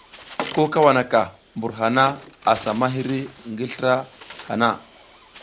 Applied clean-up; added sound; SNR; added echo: none; Bird; 17 dB; none.